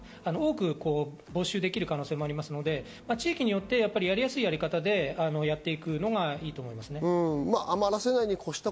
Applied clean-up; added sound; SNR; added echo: none; none; none; none.